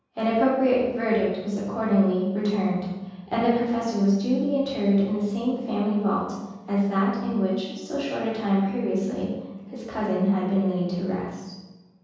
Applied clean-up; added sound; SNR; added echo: none; none; none; reverberation time 1.3 s.